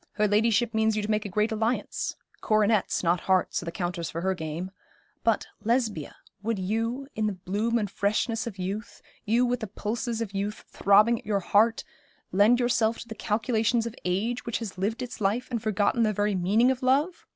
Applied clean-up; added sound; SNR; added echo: none; none; none; none.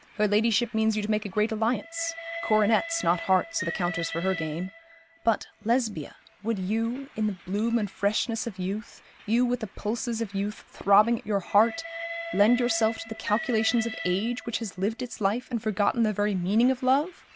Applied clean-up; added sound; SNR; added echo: none; Train; 14 dB; none.